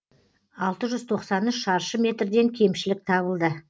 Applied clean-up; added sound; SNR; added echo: none; none; none; none.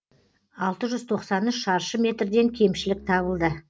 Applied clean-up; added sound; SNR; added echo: none; Bowed string instrument; 20 dB; none.